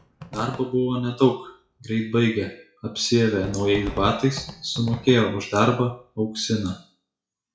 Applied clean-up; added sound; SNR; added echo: classical method WPE with log-MMSE.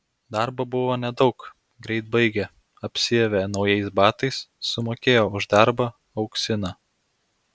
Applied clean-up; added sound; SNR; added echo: none; none; none; none.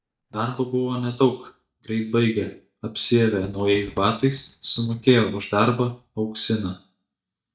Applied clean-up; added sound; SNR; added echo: neural mask model DeepFilterNet 3.